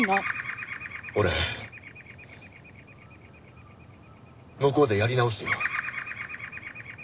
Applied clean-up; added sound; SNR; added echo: none; Bird vocalization, bird call, bird song; 6 dB; none.